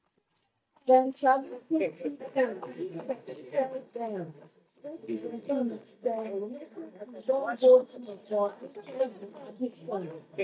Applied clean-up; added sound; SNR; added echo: neural mask model DeepFilterNet 3.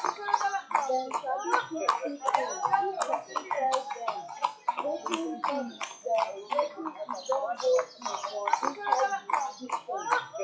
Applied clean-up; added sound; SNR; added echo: classical method WPE with log-MMSE.